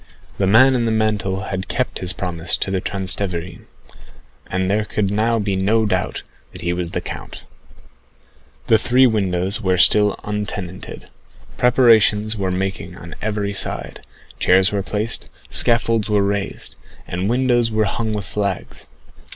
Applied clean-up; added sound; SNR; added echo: none; none; none; none.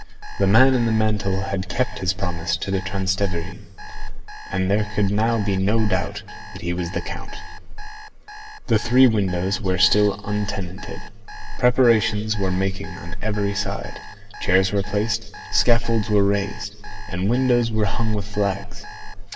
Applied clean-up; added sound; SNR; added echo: none; Alarm; 20 dB; reverberation time 2.7 s.